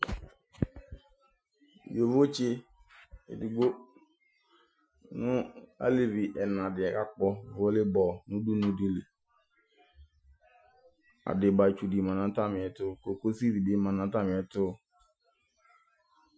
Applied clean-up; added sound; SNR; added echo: classical method Wiener filter.